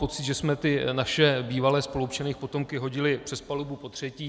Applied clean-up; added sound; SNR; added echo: none; none; none; none.